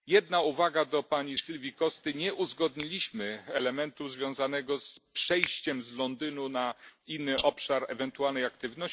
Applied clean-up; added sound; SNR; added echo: neural mask model Resemble Enhance denoiser.